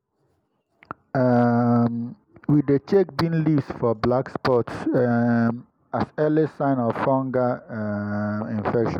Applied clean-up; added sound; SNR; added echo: none; none; none; none.